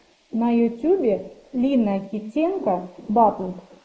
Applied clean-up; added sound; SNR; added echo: neural mask model Resemble Enhance denoiser.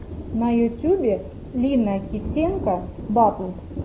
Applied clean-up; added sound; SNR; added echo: none; Thunder; 11 dB; none.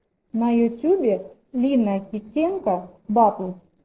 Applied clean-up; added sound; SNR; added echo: neural separator model SepFormer DNS4.